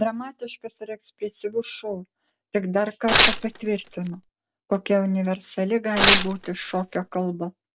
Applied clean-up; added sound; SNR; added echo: none; Tearing; -4 dB; none.